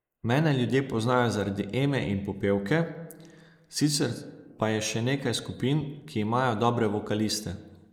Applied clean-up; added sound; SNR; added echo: neural mask model Resemble Enhance denoiser.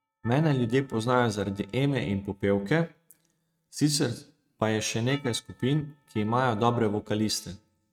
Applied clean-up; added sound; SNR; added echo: neural mask model RNNoise.